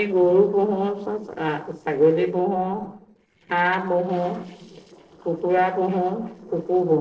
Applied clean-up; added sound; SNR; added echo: neural separator model SepFormer DNS4.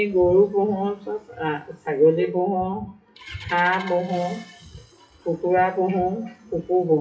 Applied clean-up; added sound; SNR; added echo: classical method WPE with log-MMSE.